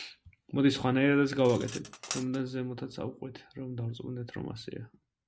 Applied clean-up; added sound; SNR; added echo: none; Cutlery, silverware; 16 dB; none.